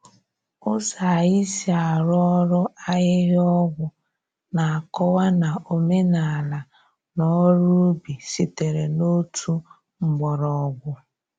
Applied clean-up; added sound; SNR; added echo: none; none; none; none.